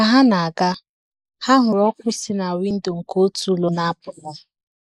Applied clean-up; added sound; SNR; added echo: neural mask model Resemble Enhance denoiser.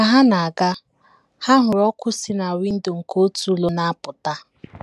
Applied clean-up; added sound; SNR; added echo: none; none; none; none.